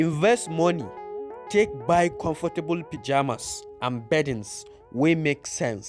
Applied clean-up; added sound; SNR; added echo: none; Guitar; 16 dB; none.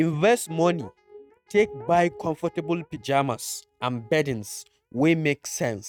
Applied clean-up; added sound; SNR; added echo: neural mask model RNNoise.